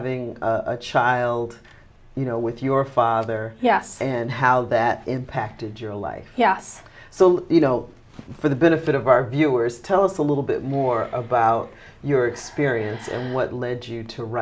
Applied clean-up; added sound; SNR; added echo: none; none; none; none.